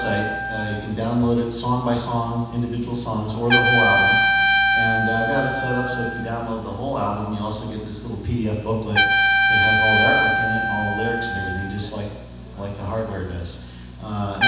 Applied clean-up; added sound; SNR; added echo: none; Trumpet; -2 dB; reverberation time 1.1 s.